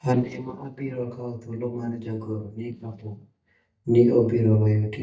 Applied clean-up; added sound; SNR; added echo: neural mask model DeepFilterNet 3.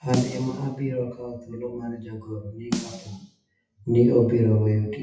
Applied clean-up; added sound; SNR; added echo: classical method WPE with log-MMSE.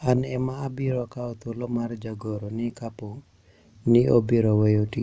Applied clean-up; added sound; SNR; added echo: none; none; none; none.